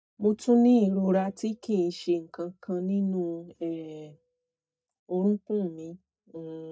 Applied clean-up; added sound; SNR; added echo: neural mask model DeepFilterNet 3.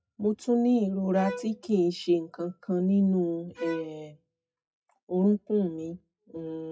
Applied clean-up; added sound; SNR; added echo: classical method WPE with log-MMSE.